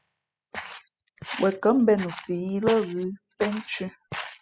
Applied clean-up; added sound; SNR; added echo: classical method spectral subtraction.